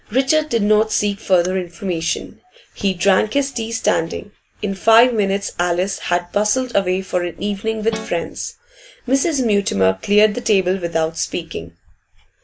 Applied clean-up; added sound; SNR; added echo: none; Guitar; 11 dB; none.